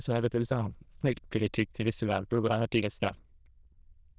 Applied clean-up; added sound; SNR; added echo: neural diffusion model UNIVERSE++.